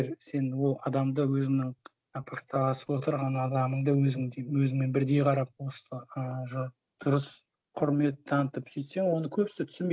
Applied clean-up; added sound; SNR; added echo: none; none; none; none.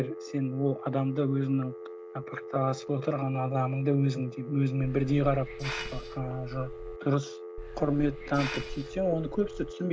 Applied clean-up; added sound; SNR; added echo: none; Hiss + Telephone; 10 dB; none.